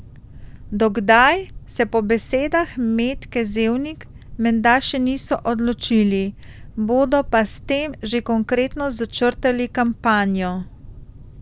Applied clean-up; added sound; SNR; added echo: none; Boat, Water vehicle; 17 dB; none.